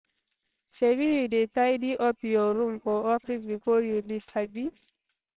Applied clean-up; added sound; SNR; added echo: neural separator model SepFormer WHAMR!.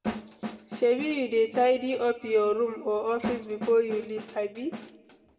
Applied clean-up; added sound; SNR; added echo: none; Snare drum; 11 dB; reverberation time 1.2 s.